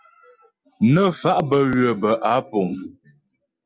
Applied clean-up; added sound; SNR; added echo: none; none; none; none.